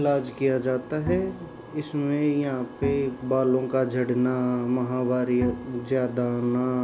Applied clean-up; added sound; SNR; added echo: none; Bowed string instrument; 11 dB; none.